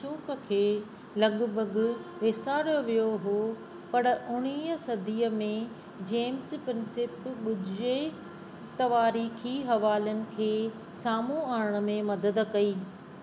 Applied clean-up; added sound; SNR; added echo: none; none; none; none.